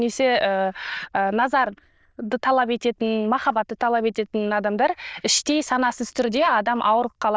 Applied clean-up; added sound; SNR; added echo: neural diffusion model UNIVERSE++.